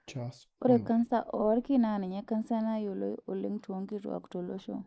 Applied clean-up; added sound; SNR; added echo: neural mask model Resemble Enhance denoiser.